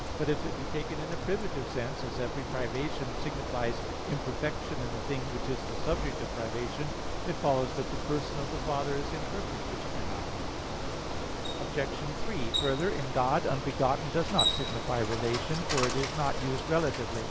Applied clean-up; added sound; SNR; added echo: none; Bicycle; 0 dB; none.